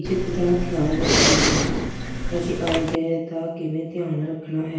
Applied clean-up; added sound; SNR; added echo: none; Respiratory sounds; -3 dB; reverberation time 0.9 s.